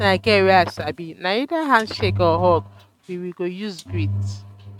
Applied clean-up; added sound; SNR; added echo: neural mask model RNNoise.